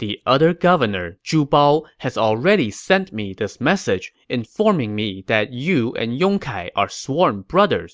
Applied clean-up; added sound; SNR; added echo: none; none; none; none.